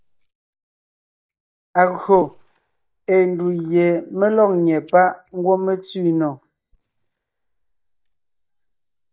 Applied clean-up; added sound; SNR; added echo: neural mask model DeepFilterNet 3.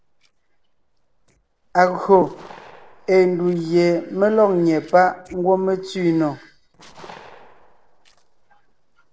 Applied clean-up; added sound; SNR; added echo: neural separator model SepFormer DNS4.